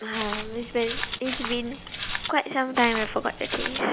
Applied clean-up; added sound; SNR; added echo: none; Walk, footsteps; 5 dB; none.